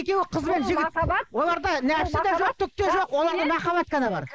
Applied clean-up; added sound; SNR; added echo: neural mask model Resemble Enhance denoiser.